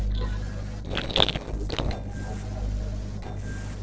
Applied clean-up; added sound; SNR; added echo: neural separator model SepFormer DNS4.